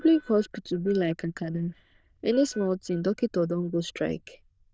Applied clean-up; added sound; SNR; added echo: neural diffusion model UNIVERSE++.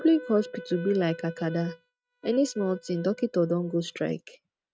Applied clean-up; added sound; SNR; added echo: neural mask model RNNoise.